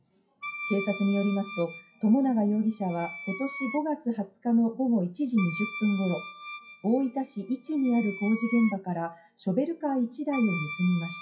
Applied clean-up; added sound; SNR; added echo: classical method WPE with log-MMSE.